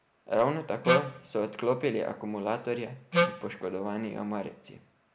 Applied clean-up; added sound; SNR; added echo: none; Wind instrument, woodwind instrument; -4 dB; none.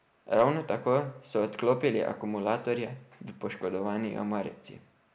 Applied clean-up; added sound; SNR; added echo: none; none; none; none.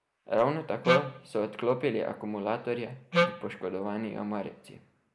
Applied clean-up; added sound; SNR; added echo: neural mask model Resemble Enhance denoiser.